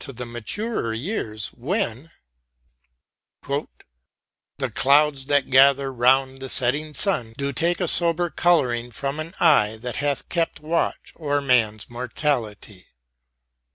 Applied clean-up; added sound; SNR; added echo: none; none; none; none.